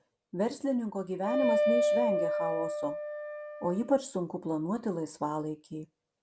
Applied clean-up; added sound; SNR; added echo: none; Wind instrument, woodwind instrument; -3 dB; none.